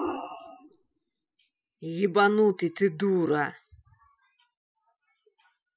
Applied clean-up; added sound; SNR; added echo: classical method Wiener filter.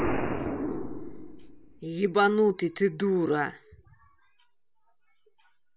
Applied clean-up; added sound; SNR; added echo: none; Explosion; 6 dB; none.